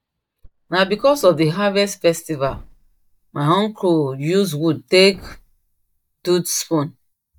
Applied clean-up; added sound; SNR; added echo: neural mask model DeepFilterNet 3.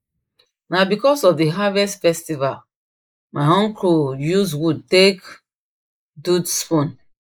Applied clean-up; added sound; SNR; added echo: neural mask model Resemble Enhance denoiser.